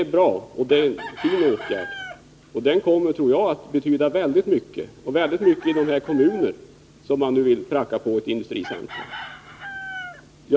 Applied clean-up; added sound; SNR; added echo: none; Chicken, rooster; 17 dB; none.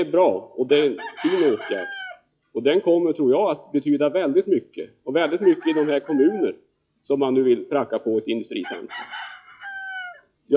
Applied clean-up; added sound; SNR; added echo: classical method log-MMSE.